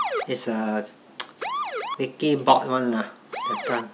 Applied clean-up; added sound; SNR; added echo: none; Motor vehicle (road) / Siren; 7 dB; none.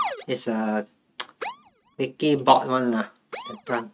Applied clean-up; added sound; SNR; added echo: neural mask model RNNoise.